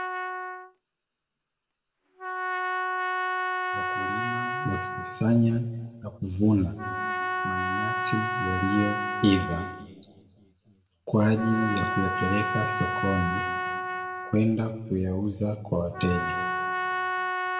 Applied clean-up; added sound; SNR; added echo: none; Trumpet; 3 dB; reverberation time 1.3 s.